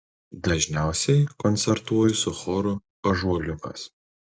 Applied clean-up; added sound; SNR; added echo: none; none; none; none.